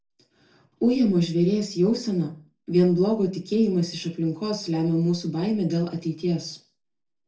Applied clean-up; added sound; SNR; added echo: none; none; none; reverberation time 0.3 s.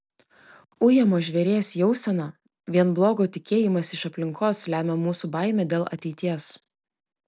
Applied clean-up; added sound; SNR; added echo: none; none; none; none.